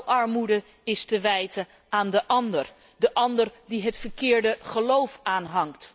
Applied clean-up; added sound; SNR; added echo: none; none; none; none.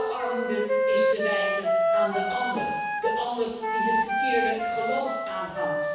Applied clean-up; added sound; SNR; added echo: none; Wind instrument, woodwind instrument; -5 dB; reverberation time 1.1 s.